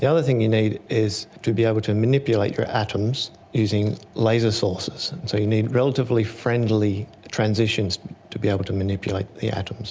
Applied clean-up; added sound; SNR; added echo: none; none; none; none.